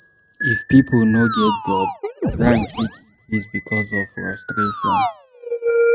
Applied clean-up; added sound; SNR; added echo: neural mask model RNNoise.